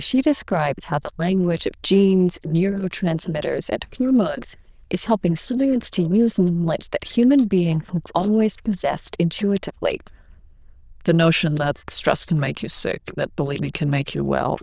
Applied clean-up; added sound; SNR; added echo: neural diffusion model UNIVERSE++.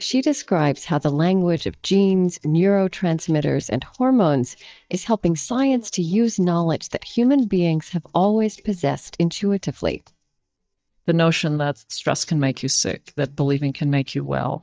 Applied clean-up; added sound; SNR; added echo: neural mask model DeepFilterNet 3.